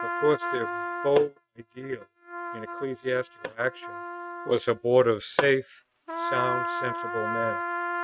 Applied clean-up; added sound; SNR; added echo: neural mask model RNNoise.